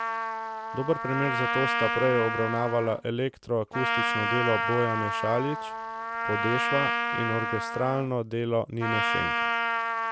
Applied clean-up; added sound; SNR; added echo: none; Trumpet; 0 dB; none.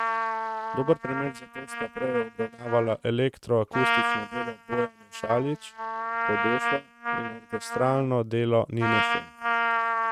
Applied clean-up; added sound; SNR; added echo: neural mask model RNNoise.